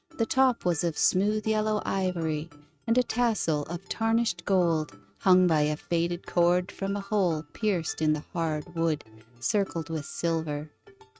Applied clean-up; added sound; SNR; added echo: neural mask model RNNoise.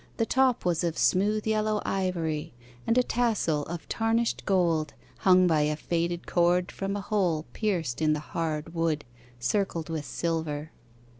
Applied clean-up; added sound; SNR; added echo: none; none; none; none.